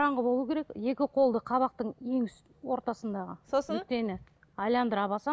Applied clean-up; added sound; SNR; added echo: none; none; none; none.